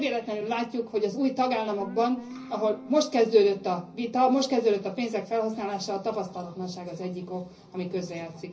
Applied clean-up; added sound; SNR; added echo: none; Guitar; 17 dB; reverberation time 0.5 s.